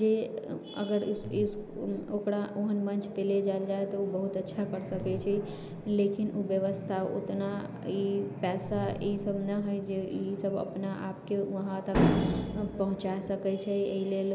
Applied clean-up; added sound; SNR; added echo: none; Buzz; 13 dB; none.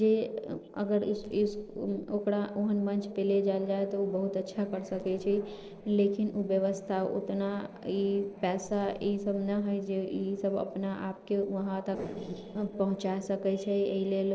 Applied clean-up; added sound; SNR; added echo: neural separator model SepFormer DNS4.